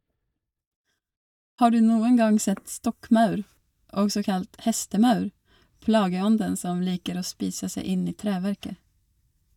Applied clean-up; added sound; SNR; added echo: neural mask model DeepFilterNet 3.